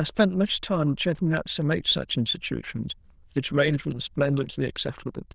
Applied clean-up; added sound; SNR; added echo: neural diffusion model UNIVERSE++.